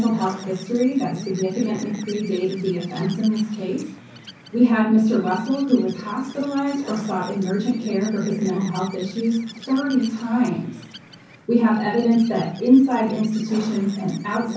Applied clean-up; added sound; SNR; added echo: none; Bird; 19 dB; reverberation time 0.6 s.